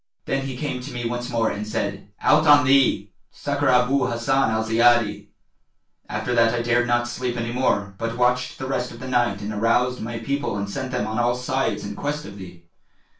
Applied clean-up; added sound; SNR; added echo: none; none; none; reverberation time 0.2 s.